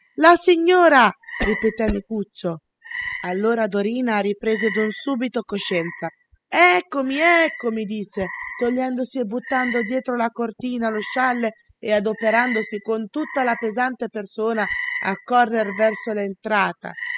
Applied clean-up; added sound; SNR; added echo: classical method spectral subtraction.